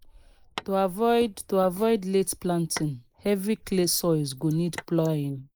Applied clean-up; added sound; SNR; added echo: neural mask model Resemble Enhance denoiser.